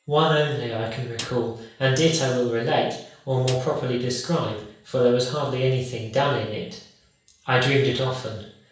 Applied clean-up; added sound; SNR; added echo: none; Snare drum; 16 dB; reverberation time 0.7 s.